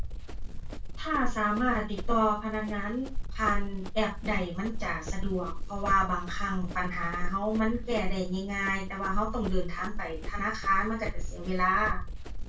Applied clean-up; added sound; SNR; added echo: none; Run; 1 dB; reverberation time 0.2 s.